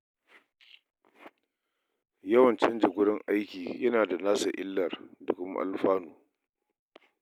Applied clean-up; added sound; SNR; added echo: none; none; none; none.